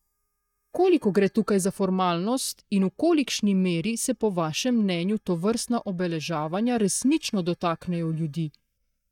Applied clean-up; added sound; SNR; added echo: neural mask model DeepFilterNet 3.